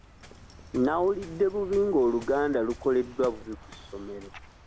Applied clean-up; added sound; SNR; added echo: none; Waves, surf; 18 dB; none.